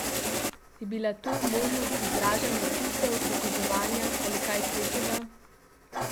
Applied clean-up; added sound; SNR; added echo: none; Engine starting; -3 dB; none.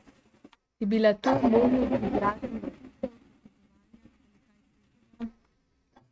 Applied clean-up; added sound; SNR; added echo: neural mask model RNNoise.